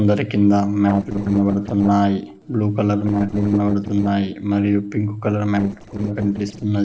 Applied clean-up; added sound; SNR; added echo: neural separator model SepFormer DNS4.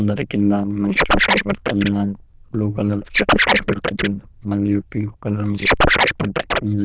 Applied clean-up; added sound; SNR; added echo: neural diffusion model UNIVERSE++.